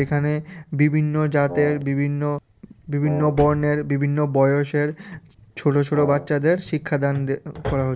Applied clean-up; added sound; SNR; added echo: none; Wind instrument, woodwind instrument + Drawer open or close; 15 dB; none.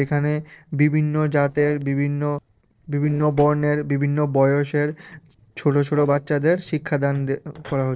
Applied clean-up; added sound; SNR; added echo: neural separator model SepFormer DNS4.